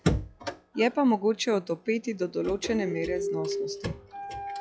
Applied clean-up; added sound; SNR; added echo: classical method log-MMSE.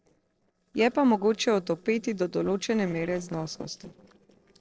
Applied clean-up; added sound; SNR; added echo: neural separator model SepFormer DNS4.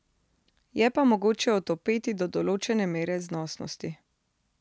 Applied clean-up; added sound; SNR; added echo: none; none; none; none.